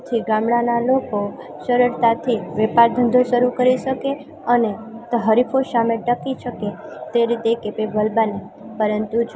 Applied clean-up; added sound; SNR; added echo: none; none; none; none.